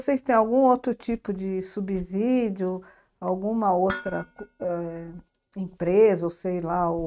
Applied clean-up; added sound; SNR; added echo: neural mask model RNNoise.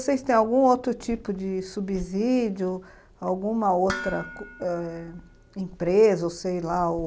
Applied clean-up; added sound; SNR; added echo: none; Dishes, pots, and pans; 13 dB; none.